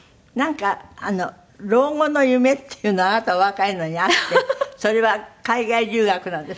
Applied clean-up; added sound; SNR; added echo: none; none; none; none.